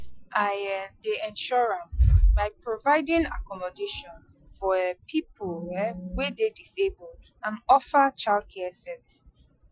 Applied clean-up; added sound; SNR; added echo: classical method Wiener filter.